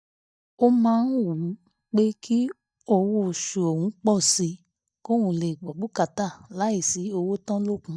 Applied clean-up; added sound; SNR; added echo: neural mask model DeepFilterNet 3.